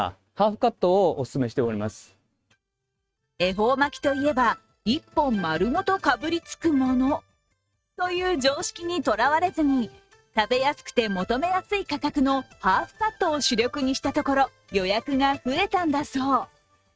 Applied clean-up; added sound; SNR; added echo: neural mask model RNNoise.